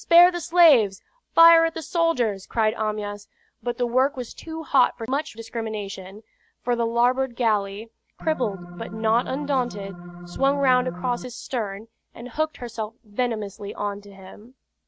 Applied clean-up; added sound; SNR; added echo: none; Organ; 12 dB; none.